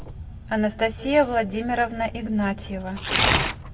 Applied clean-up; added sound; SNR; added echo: none; Tearing; 4 dB; reverberation time 0.9 s.